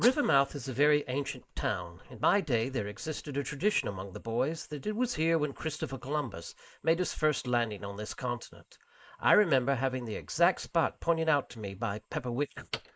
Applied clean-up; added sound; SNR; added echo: neural mask model Resemble Enhance denoiser.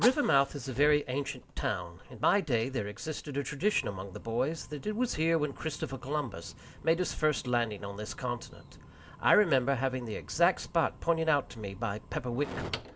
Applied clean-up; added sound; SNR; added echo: none; Fire; 16 dB; none.